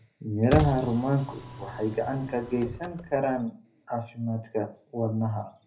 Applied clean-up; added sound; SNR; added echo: none; Car; 7 dB; reverberation time 0.3 s.